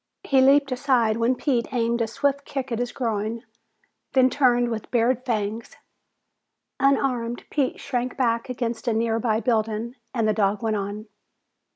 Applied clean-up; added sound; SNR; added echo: none; none; none; none.